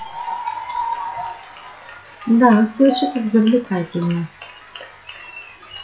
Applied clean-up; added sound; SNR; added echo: classical method log-MMSE.